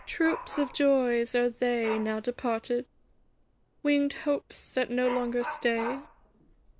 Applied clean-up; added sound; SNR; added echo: none; Dog; 14 dB; none.